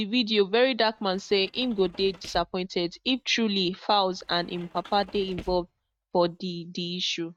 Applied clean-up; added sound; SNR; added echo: neural mask model RNNoise.